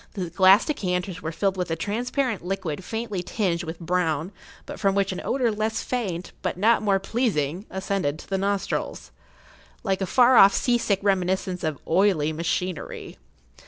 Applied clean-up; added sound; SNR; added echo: none; none; none; none.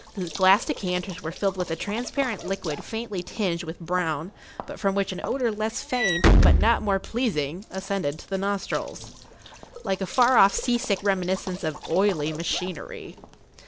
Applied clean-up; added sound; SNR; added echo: none; Walk, footsteps / Slam; 3 dB; none.